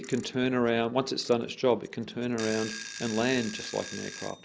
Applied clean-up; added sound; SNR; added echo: none; Alarm / Clock; 14 dB; none.